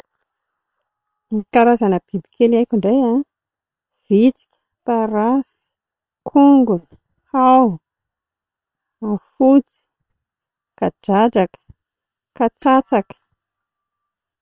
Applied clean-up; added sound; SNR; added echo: neural separator model SepFormer WHAM!.